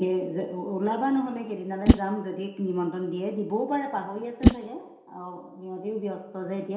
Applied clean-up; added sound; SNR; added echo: none; Whoosh, swoosh, swish; -2 dB; reverberation time 0.7 s.